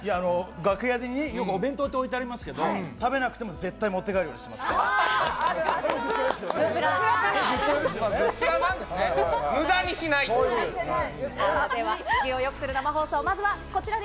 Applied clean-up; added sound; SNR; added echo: none; none; none; none.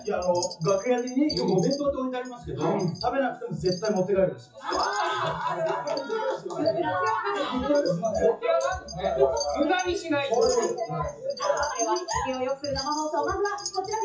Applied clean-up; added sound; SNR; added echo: classical method WPE with log-MMSE.